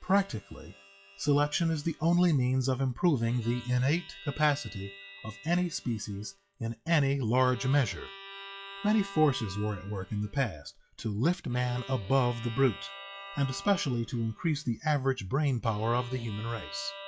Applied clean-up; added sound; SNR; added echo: classical method log-MMSE.